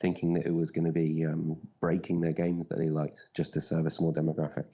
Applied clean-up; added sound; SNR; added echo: none; none; none; none.